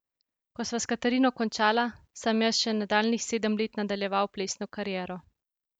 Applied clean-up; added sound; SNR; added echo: none; none; none; none.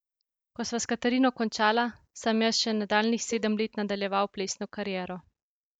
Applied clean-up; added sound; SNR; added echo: neural mask model DeepFilterNet 3.